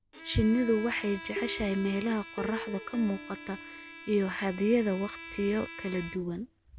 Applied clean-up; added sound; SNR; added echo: none; Plucked string instrument + Bowed string instrument; 12 dB; none.